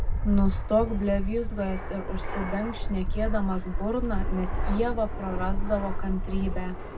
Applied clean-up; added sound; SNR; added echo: none; Fixed-wing aircraft, airplane; -1 dB; reverberation time 0.4 s.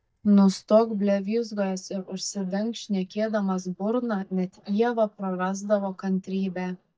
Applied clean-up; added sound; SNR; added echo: neural mask model DeepFilterNet 3.